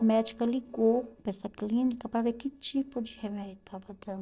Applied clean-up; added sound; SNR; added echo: neural separator model SepFormer DNS4.